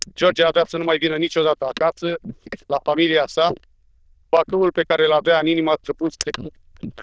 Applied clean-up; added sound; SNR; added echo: neural diffusion model UNIVERSE++.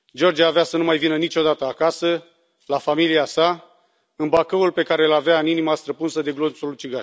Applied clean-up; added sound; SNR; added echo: none; none; none; none.